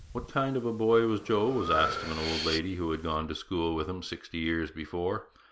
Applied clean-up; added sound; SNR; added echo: none; Breathing; 9 dB; none.